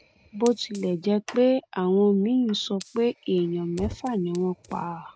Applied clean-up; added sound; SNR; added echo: neural mask model RNNoise.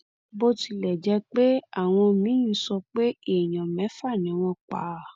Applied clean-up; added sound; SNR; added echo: none; none; none; none.